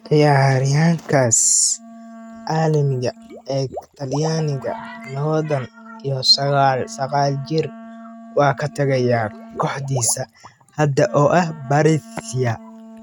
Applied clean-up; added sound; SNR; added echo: neural mask model RNNoise.